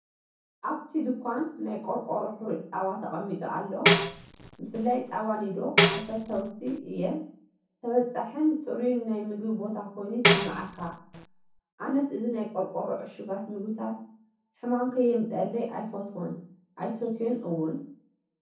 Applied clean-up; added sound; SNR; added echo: none; Tambourine; -4 dB; reverberation time 0.6 s.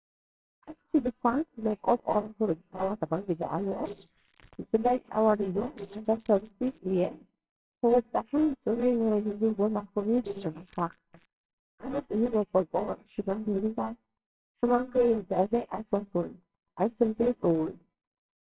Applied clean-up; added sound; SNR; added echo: neural separator model SepFormer WHAMR!.